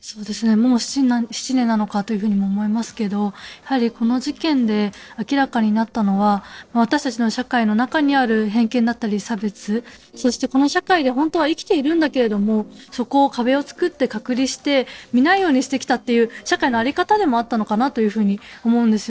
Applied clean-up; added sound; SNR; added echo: neural separator model SepFormer DNS4.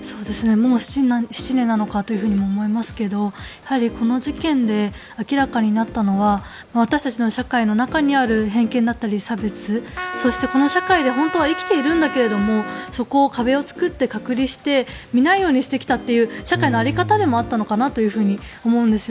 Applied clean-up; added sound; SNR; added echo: none; Trumpet; 10 dB; none.